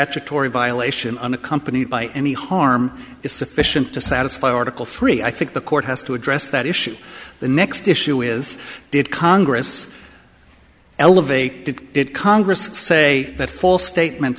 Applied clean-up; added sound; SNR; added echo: none; none; none; none.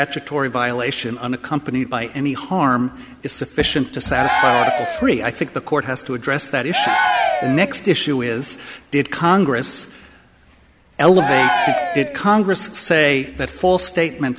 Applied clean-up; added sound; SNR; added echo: none; Cheering; 3 dB; none.